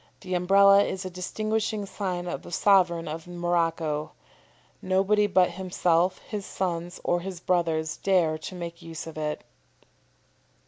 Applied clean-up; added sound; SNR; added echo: none; none; none; none.